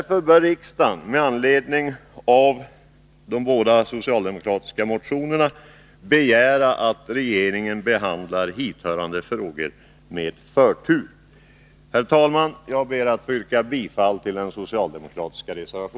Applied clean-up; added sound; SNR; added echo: none; none; none; none.